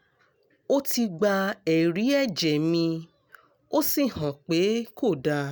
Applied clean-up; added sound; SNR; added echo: none; none; none; none.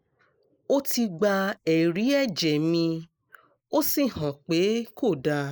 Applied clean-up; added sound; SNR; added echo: neural mask model Resemble Enhance denoiser.